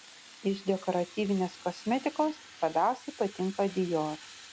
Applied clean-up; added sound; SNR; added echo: none; Fire; 19 dB; none.